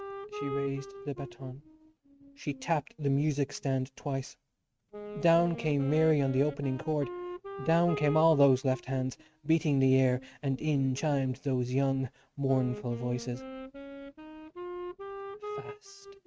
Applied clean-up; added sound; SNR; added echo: neural mask model RNNoise.